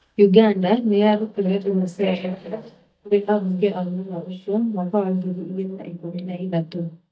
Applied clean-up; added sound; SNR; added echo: neural mask model DeepFilterNet 3.